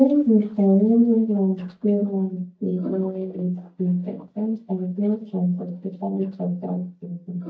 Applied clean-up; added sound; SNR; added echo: neural mask model DeepFilterNet 3.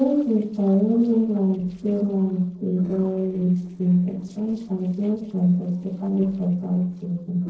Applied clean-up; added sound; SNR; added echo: neural separator model SepFormer DNS4.